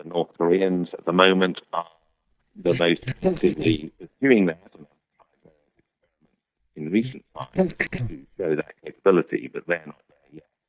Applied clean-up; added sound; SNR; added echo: neural mask model DeepFilterNet 3.